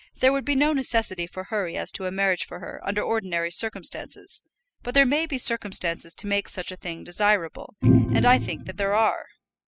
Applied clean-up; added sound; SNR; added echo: classical method spectral subtraction.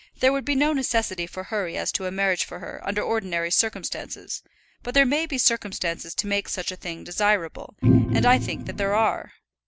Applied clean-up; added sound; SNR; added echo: none; Organ; -3 dB; none.